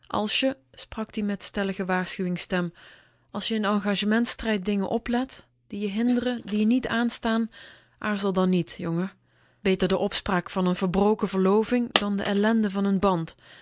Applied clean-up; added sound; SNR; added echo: neural mask model Resemble Enhance denoiser.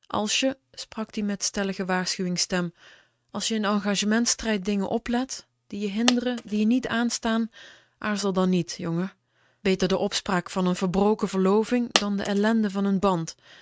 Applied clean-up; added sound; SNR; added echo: neural mask model RNNoise.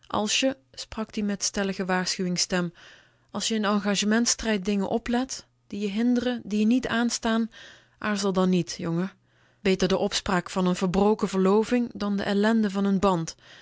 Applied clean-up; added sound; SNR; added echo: none; none; none; none.